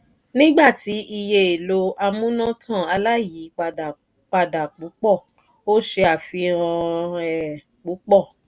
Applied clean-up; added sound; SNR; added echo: none; none; none; none.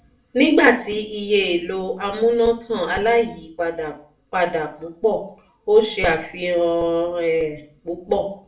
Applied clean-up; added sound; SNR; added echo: none; none; none; reverberation time 0.4 s.